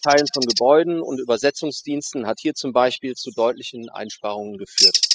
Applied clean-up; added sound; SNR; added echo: classical method spectral subtraction.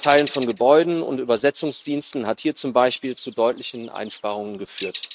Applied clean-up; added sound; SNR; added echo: neural mask model RNNoise.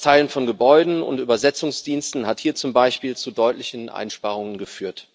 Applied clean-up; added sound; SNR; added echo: none; none; none; none.